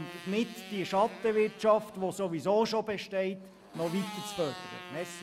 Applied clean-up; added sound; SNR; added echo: none; Motorcycle; 15 dB; none.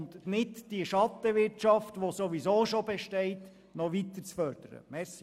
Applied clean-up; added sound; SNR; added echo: none; none; none; none.